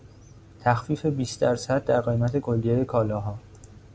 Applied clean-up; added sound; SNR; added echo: none; none; none; none.